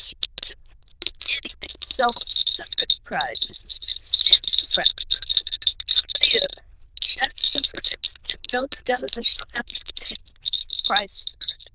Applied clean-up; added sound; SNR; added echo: neural diffusion model UNIVERSE++.